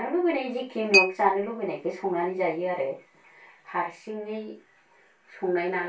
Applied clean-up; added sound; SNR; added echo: none; Chink, clink; 6 dB; reverberation time 0.2 s.